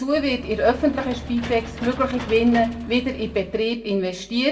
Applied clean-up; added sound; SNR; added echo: none; Engine / Mechanisms; 13 dB; reverberation time 0.2 s.